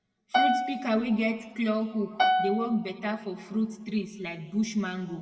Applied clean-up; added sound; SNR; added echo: none; Piano; -1 dB; reverberation time 1.2 s.